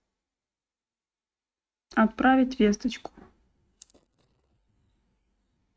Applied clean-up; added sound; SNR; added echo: neural mask model RNNoise.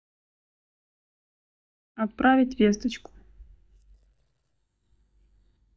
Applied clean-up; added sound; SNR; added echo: neural mask model DeepFilterNet 3.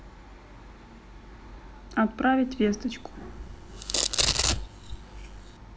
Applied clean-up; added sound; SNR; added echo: none; Domestic sounds, home sounds; -1 dB; none.